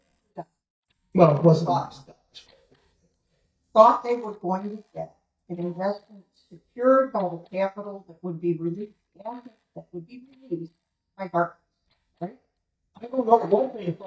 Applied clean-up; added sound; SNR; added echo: neural mask model DeepFilterNet 3.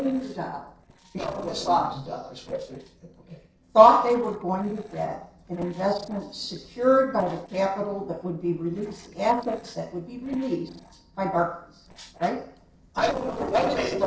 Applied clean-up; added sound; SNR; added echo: neural separator model SepFormer DNS4.